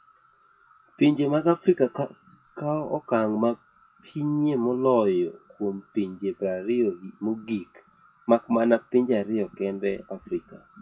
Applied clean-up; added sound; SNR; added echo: classical method WPE with log-MMSE.